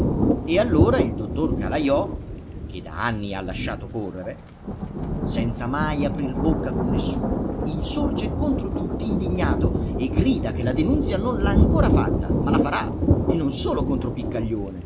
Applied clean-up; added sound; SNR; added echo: none; Thunder; -3 dB; none.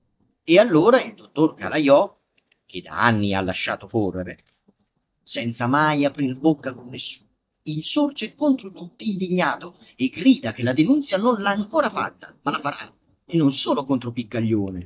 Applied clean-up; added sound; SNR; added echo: neural mask model DeepFilterNet 3.